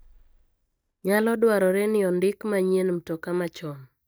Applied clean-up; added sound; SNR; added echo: neural mask model DeepFilterNet 3.